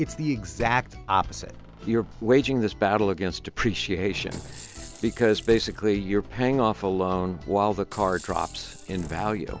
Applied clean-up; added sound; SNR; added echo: none; Rattle / Rattle (instrument) + Slam; 19 dB; none.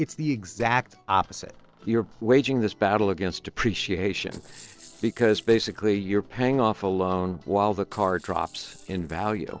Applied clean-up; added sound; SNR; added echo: neural separator model SepFormer DNS4.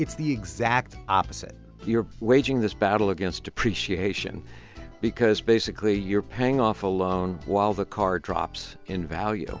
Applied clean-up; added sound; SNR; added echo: none; none; none; none.